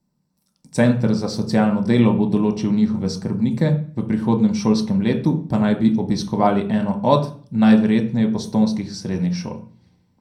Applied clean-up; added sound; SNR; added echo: none; none; none; reverberation time 0.5 s.